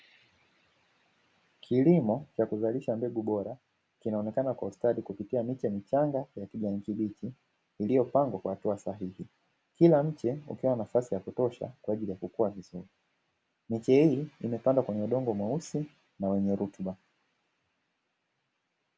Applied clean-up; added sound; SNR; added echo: none; none; none; none.